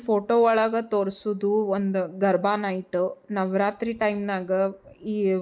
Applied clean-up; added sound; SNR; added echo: none; none; none; none.